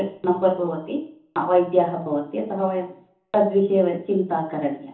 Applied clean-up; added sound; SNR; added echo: none; none; none; reverberation time 0.7 s.